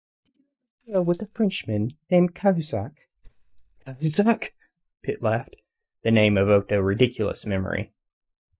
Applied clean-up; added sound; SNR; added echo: neural mask model DeepFilterNet 3.